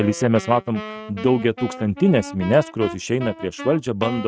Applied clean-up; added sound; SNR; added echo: neural mask model RNNoise.